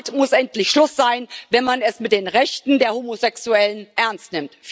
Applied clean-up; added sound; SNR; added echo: none; none; none; none.